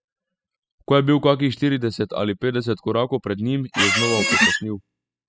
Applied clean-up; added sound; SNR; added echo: classical method spectral subtraction.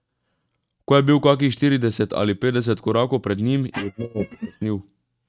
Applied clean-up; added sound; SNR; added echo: neural mask model RNNoise.